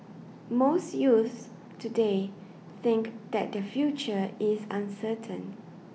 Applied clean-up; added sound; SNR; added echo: none; none; none; none.